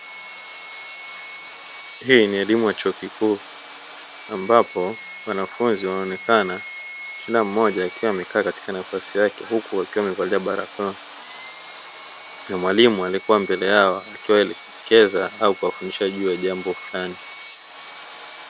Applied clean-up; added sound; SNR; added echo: none; Sawing; 13 dB; none.